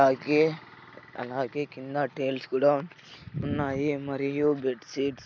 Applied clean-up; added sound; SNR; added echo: none; none; none; none.